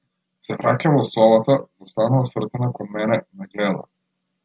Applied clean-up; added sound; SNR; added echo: none; none; none; none.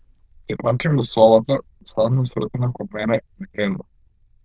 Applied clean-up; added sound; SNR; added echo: neural diffusion model UNIVERSE++.